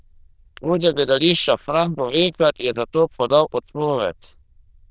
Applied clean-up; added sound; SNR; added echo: neural diffusion model UNIVERSE++.